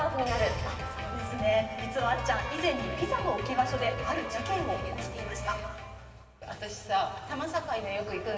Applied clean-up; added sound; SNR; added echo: none; Trumpet; 11 dB; reverberation time 2.1 s.